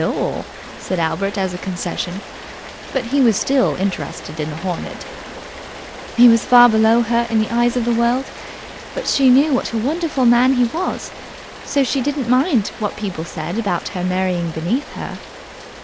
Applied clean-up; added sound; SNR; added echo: none; Rain; 14 dB; none.